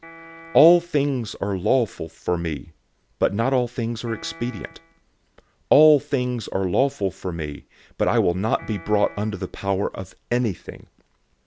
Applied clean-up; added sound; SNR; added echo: none; Piano; 20 dB; none.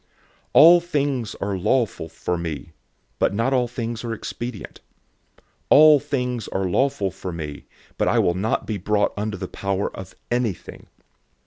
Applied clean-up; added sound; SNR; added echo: none; none; none; none.